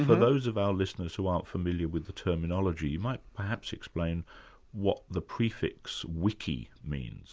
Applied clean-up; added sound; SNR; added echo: none; none; none; none.